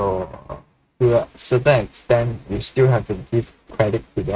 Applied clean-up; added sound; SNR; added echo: neural mask model RNNoise.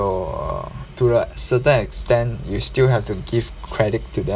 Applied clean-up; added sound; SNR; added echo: none; none; none; none.